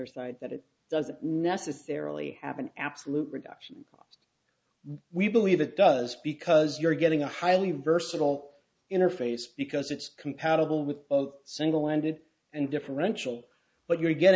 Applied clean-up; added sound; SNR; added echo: none; none; none; none.